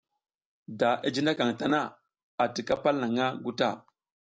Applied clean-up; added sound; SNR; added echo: none; none; none; none.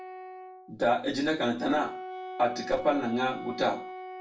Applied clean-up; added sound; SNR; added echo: none; Wind instrument, woodwind instrument; 11 dB; reverberation time 0.3 s.